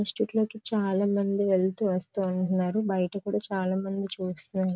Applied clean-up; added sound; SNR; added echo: none; none; none; none.